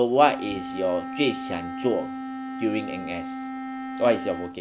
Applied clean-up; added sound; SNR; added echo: none; Wind instrument, woodwind instrument; 8 dB; none.